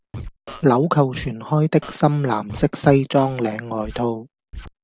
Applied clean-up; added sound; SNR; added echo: none; Scratching (performance technique); 17 dB; none.